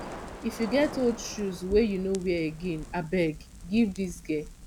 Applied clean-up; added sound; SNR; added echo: none; Crackle; 13 dB; none.